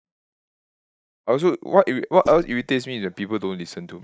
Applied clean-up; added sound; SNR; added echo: neural mask model DeepFilterNet 3.